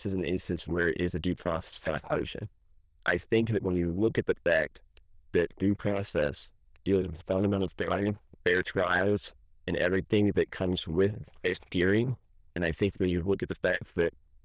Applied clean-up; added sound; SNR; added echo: neural diffusion model UNIVERSE++.